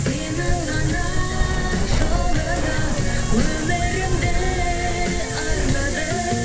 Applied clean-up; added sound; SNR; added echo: none; Wind; -2 dB; reverberation time 0.3 s.